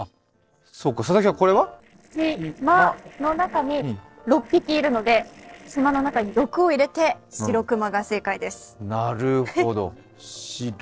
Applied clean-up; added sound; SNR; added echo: neural separator model SepFormer DNS4.